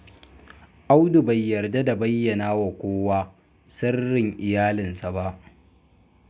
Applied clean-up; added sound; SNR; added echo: none; none; none; none.